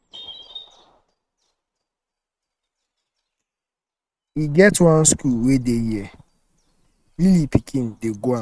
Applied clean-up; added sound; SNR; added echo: neural mask model RNNoise.